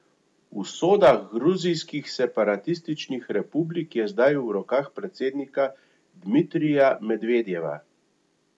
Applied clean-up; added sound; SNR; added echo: none; none; none; none.